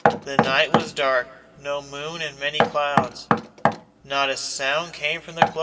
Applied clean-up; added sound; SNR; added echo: none; Knock; -1 dB; reverberation time 1.6 s.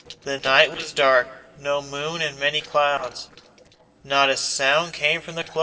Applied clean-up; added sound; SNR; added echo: neural separator model SepFormer DNS4.